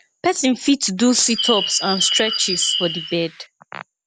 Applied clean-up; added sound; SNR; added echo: none; Bird; 3 dB; none.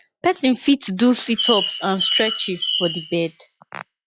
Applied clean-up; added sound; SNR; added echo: classical method log-MMSE.